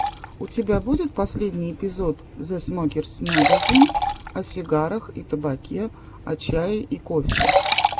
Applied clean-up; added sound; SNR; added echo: none; Liquid; 1 dB; none.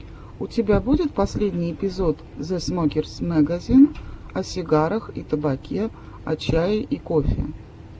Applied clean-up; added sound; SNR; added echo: none; none; none; none.